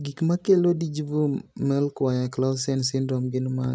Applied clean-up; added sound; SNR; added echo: none; none; none; none.